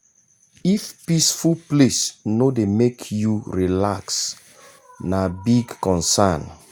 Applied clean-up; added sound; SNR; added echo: none; none; none; none.